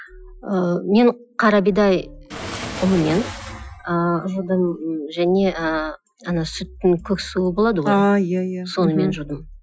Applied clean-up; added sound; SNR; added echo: classical method Wiener filter.